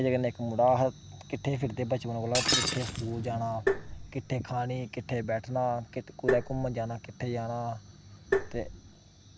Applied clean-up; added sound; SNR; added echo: none; Shatter + Tap; 1 dB; none.